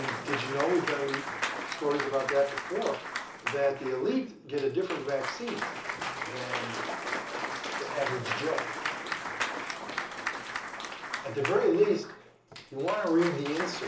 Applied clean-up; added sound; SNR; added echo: none; Applause / Cheering; 4 dB; reverberation time 0.8 s.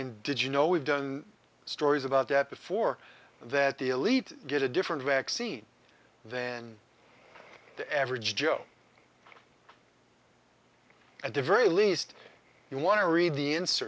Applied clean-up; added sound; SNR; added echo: none; none; none; none.